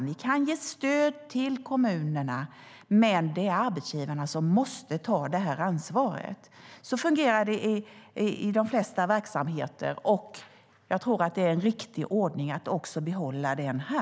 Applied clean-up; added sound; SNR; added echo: none; none; none; none.